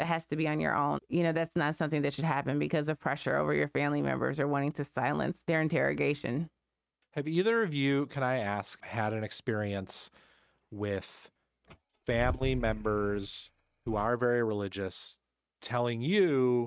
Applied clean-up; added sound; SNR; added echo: neural mask model RNNoise.